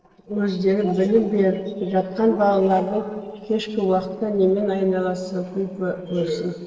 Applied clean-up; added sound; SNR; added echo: neural separator model SepFormer DNS4.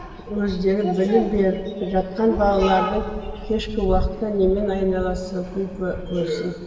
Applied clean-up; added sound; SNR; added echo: none; Fixed-wing aircraft, airplane; 10 dB; reverberation time 1.9 s.